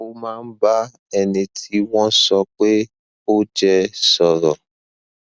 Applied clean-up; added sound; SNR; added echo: none; none; none; none.